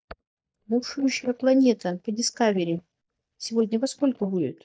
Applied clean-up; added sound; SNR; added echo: neural mask model DeepFilterNet 3.